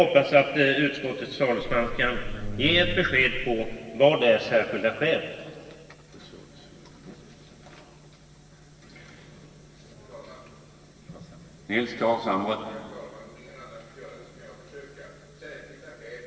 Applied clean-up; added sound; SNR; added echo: none; Buzz; 5 dB; reverberation time 1.9 s.